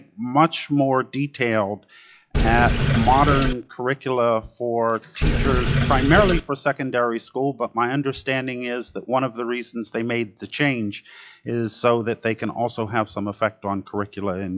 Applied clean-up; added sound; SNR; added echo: classical method log-MMSE.